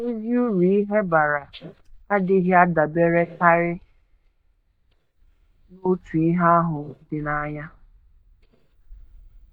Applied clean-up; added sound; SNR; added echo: neural mask model DeepFilterNet 3.